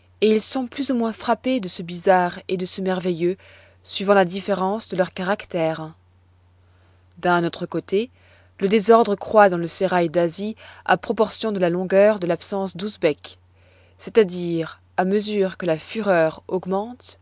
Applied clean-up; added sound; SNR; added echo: none; none; none; none.